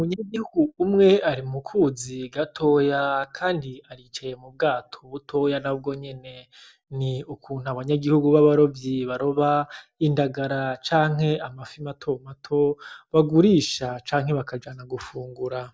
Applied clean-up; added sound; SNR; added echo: none; none; none; none.